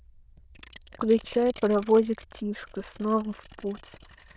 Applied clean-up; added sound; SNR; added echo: neural diffusion model UNIVERSE++.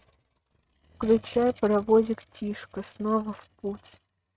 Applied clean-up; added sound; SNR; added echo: neural mask model RNNoise.